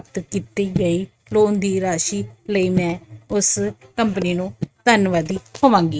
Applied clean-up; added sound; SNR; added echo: neural mask model RNNoise.